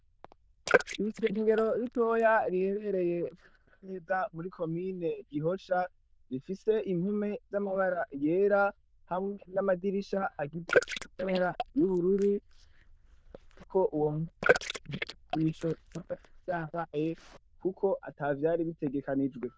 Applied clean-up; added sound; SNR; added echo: neural diffusion model UNIVERSE++.